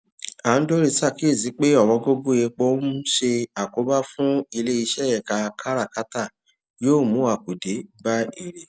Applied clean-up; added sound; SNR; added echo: none; none; none; none.